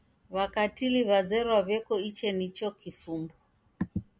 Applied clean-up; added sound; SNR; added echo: none; none; none; none.